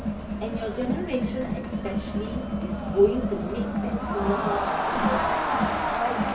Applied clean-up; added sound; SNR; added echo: none; Crowd; -3 dB; reverberation time 0.3 s.